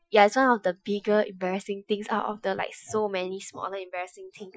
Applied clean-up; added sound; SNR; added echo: classical method Wiener filter.